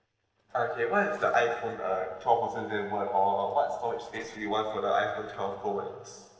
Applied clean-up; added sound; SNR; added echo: neural separator model SepFormer DNS4.